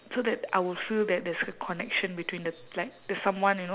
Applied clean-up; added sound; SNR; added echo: none; none; none; none.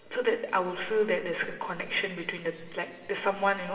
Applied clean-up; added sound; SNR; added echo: none; none; none; reverberation time 2.5 s.